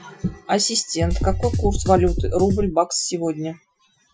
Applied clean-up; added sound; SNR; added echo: classical method Wiener filter.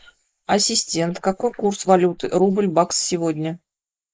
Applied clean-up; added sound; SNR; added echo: neural mask model Resemble Enhance denoiser.